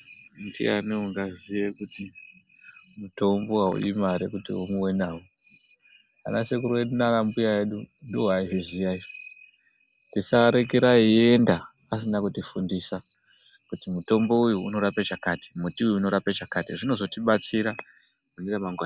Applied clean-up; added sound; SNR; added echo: none; none; none; none.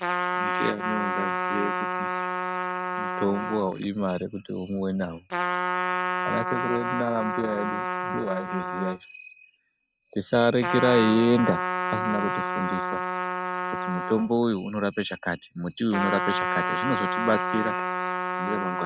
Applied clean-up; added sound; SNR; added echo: neural mask model RNNoise.